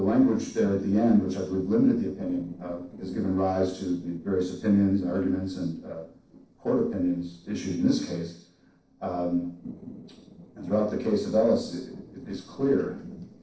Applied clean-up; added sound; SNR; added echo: neural separator model SepFormer DNS4.